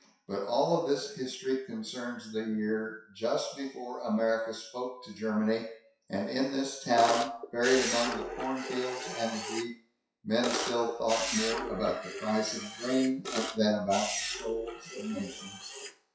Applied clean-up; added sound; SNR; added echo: classical method WPE with log-MMSE.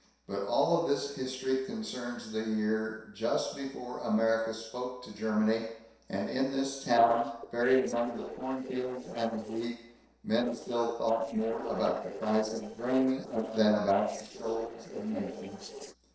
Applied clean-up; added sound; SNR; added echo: neural separator model SepFormer DNS4.